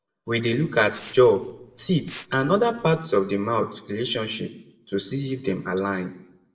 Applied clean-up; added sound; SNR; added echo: neural separator model SepFormer DNS4.